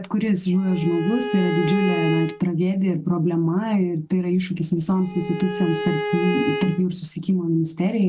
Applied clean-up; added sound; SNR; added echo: none; Bowed string instrument; 7 dB; none.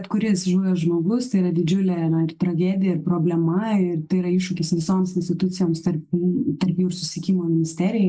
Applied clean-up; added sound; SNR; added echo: neural mask model Resemble Enhance denoiser.